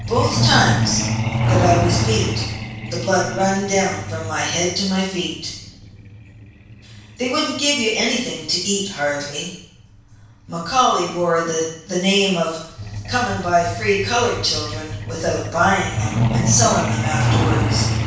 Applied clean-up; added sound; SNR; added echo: none; Truck; 3 dB; reverberation time 0.7 s.